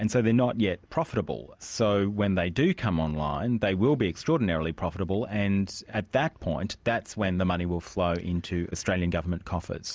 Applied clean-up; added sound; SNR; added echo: none; none; none; none.